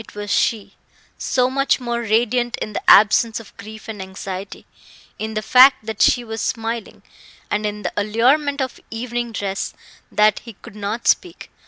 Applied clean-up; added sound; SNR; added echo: none; none; none; none.